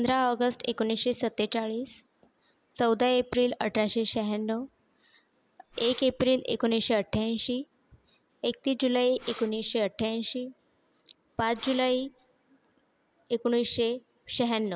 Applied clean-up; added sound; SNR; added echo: none; Breathing; 20 dB; none.